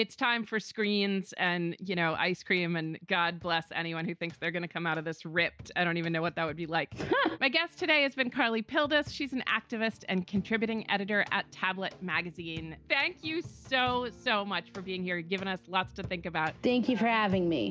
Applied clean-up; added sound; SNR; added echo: none; none; none; none.